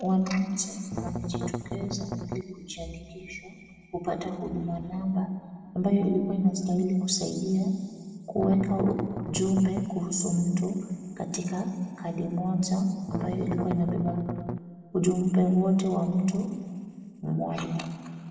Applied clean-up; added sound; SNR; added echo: none; Strum; 5 dB; reverberation time 2.0 s.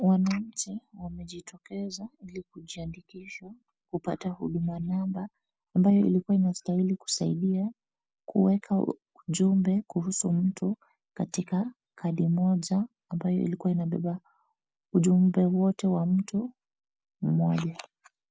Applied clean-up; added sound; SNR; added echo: none; none; none; none.